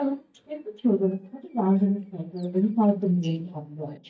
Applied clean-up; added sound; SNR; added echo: neural mask model DeepFilterNet 3.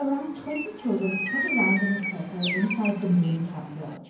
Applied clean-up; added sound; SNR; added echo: none; Bird; 4 dB; reverberation time 0.9 s.